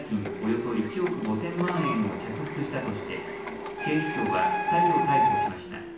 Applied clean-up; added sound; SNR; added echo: none; Printer; -1 dB; reverberation time 0.9 s.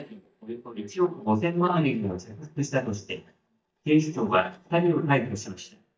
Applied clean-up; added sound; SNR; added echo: neural mask model DeepFilterNet 3.